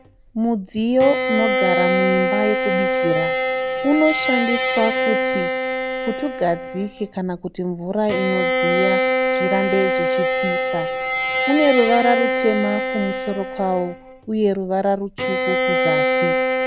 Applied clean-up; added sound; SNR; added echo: none; Bowed string instrument; -1 dB; none.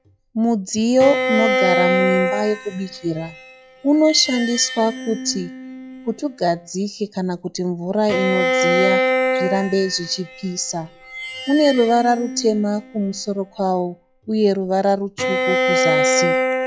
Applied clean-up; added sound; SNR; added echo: classical method log-MMSE.